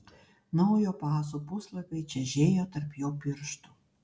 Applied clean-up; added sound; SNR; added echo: none; none; none; none.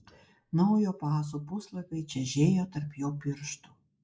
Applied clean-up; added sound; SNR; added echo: neural mask model Resemble Enhance denoiser.